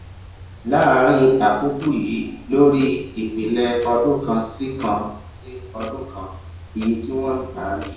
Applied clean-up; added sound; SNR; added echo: none; Clock; 18 dB; reverberation time 0.6 s.